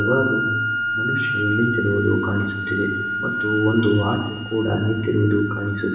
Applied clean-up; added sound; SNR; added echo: none; Wind instrument, woodwind instrument; 4 dB; reverberation time 1.0 s.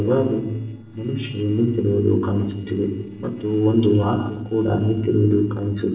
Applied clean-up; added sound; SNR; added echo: neural separator model SepFormer DNS4.